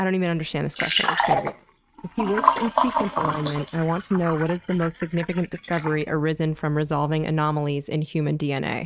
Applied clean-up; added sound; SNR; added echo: neural mask model RNNoise.